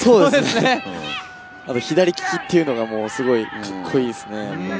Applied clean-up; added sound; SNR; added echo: none; Wind instrument, woodwind instrument; 19 dB; none.